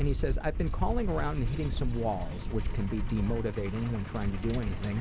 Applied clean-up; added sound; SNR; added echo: none; Truck; -1 dB; none.